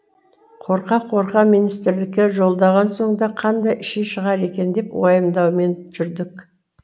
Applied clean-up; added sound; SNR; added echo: none; none; none; none.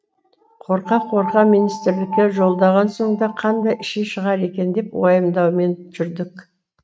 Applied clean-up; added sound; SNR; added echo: neural mask model RNNoise.